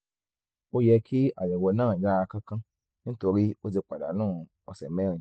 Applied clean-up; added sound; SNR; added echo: none; none; none; none.